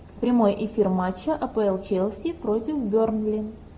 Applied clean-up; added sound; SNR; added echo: none; none; none; none.